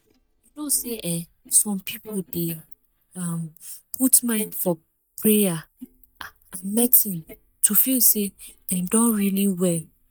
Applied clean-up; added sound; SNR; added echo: neural mask model DeepFilterNet 3.